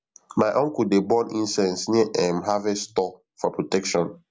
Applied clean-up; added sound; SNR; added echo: none; none; none; none.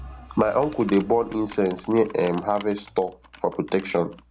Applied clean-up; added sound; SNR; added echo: none; Computer keyboard + Engine / Vehicle; 19 dB; none.